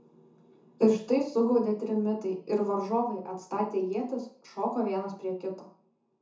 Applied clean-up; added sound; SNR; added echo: none; none; none; reverberation time 0.6 s.